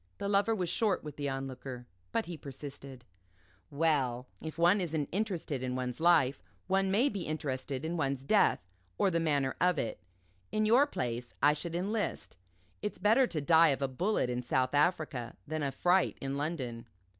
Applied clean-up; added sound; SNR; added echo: none; none; none; none.